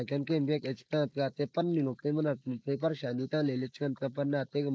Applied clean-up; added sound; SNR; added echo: neural mask model Resemble Enhance denoiser.